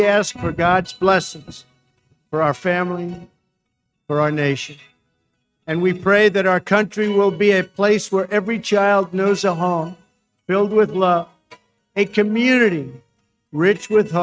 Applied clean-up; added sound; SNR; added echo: neural mask model RNNoise.